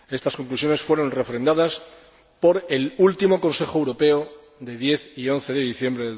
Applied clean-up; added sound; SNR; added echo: none; none; none; none.